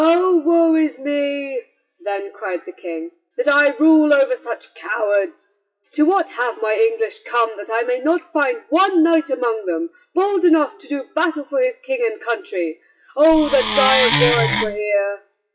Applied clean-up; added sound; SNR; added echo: classical method WPE with log-MMSE.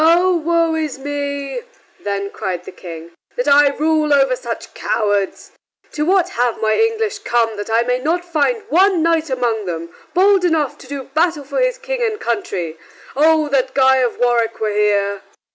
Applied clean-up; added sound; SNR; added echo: none; none; none; none.